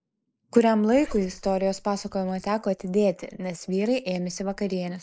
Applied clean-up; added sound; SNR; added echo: neural mask model Resemble Enhance denoiser.